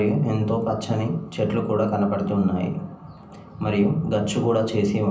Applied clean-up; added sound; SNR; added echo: none; none; none; reverberation time 0.6 s.